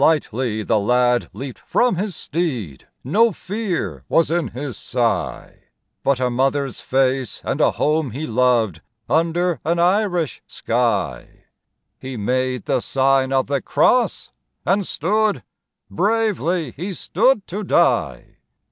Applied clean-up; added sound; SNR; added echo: none; none; none; none.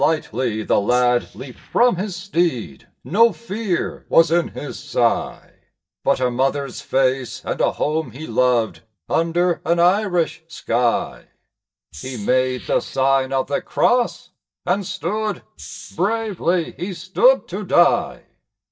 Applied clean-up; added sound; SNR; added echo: neural mask model DeepFilterNet 3.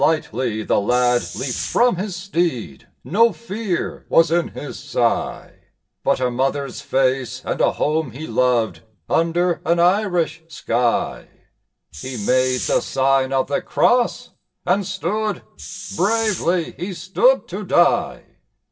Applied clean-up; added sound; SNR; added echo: none; Hiss; 10 dB; reverberation time 0.2 s.